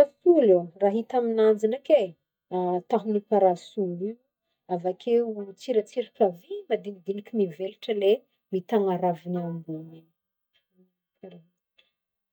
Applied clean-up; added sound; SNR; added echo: neural mask model DeepFilterNet 3.